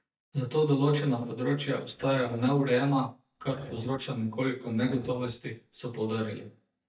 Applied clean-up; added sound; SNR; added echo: neural mask model DeepFilterNet 3.